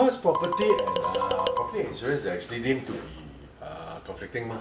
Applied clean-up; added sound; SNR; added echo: none; Marimba, xylophone; 0 dB; none.